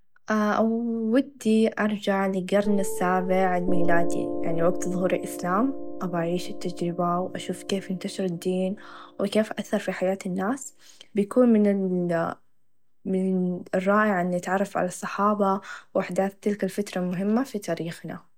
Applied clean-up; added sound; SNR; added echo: none; Piano; 7 dB; none.